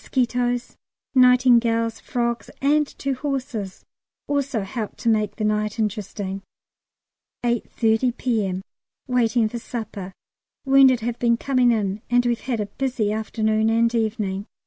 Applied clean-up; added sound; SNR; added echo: none; none; none; none.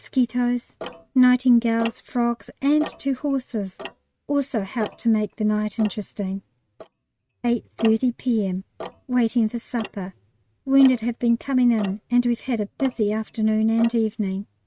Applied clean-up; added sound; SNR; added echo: neural mask model RNNoise.